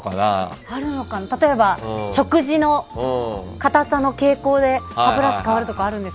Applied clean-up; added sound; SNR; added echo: none; none; none; none.